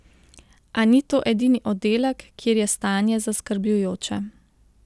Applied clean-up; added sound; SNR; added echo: none; none; none; none.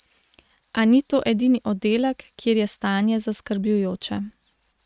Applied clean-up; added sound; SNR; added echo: neural mask model RNNoise.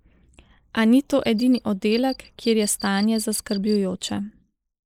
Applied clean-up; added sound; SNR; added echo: neural mask model Resemble Enhance denoiser.